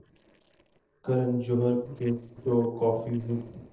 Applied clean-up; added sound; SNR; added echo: neural separator model SepFormer DNS4.